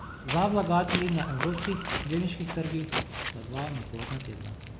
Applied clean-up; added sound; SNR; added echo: none; Walk, footsteps + Crackle; 5 dB; none.